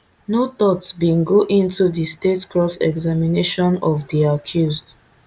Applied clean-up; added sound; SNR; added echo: none; none; none; none.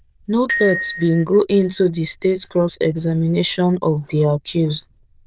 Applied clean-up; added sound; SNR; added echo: neural diffusion model UNIVERSE++.